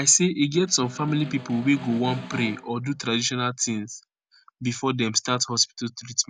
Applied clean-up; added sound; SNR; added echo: none; Snare drum; 15 dB; none.